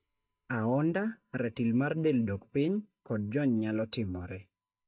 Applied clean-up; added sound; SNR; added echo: neural mask model DeepFilterNet 3.